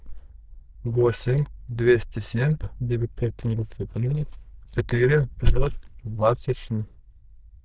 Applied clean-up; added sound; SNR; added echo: neural diffusion model UNIVERSE++.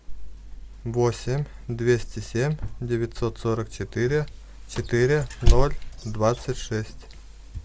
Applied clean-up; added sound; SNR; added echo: none; none; none; none.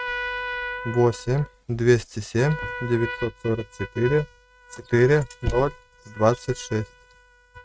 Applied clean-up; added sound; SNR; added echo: neural mask model RNNoise.